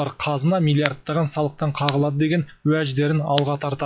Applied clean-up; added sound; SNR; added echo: classical method log-MMSE.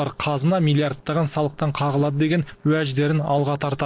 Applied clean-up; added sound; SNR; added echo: neural separator model SepFormer DNS4.